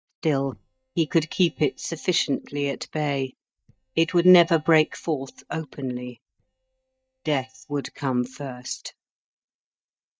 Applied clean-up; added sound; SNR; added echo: neural mask model DeepFilterNet 3.